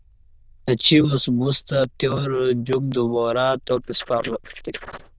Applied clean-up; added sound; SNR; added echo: neural diffusion model UNIVERSE++.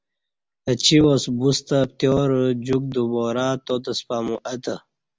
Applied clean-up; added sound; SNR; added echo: none; none; none; none.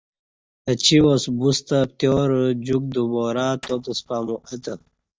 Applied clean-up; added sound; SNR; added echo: neural mask model DeepFilterNet 3.